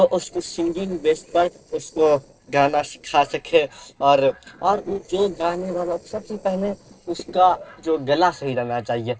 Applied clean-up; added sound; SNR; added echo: neural separator model SepFormer DNS4.